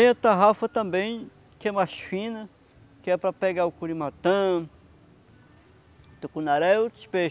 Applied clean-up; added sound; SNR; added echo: none; none; none; none.